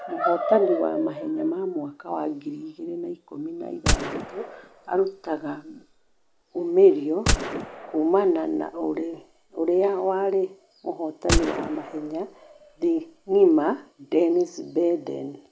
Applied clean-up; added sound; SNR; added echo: none; Gunshot, gunfire; 5 dB; none.